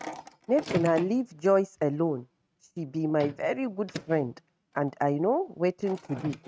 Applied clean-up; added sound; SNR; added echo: neural mask model RNNoise.